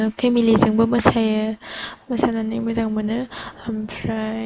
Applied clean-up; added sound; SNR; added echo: neural mask model Resemble Enhance denoiser.